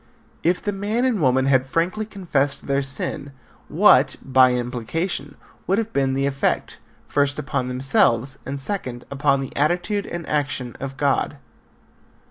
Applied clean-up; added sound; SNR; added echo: none; none; none; none.